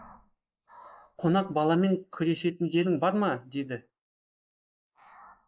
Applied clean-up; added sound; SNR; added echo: neural mask model Resemble Enhance denoiser.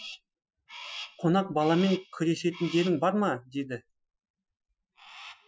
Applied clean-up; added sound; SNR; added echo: classical method Wiener filter.